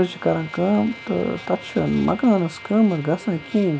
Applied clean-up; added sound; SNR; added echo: none; Trumpet; 19 dB; none.